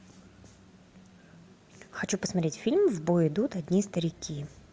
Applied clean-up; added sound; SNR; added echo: none; none; none; none.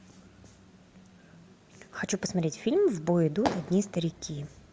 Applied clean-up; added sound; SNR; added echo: none; Fireworks; 5 dB; none.